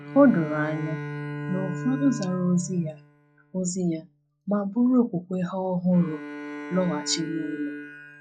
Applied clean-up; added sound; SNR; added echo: classical method log-MMSE.